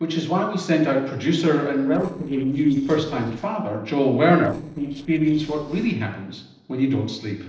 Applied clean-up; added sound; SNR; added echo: neural separator model SepFormer DNS4.